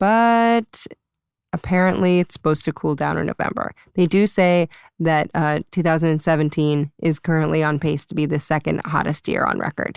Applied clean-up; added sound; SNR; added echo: none; none; none; none.